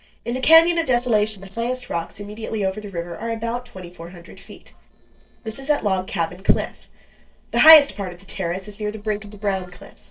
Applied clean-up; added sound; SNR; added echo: neural separator model SepFormer DNS4.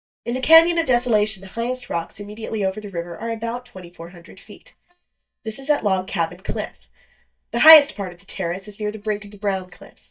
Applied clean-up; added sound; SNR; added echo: neural mask model DeepFilterNet 3.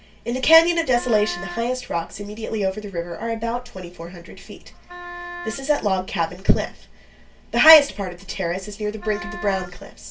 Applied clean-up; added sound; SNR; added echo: none; Wind instrument, woodwind instrument; 14 dB; reverberation time 0.2 s.